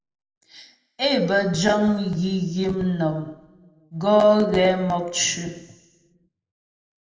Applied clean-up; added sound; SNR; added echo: none; none; none; reverberation time 0.9 s.